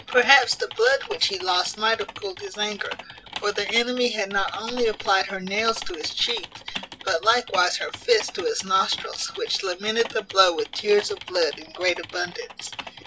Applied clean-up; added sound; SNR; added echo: none; Typing; 14 dB; none.